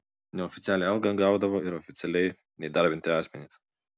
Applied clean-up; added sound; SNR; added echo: none; none; none; none.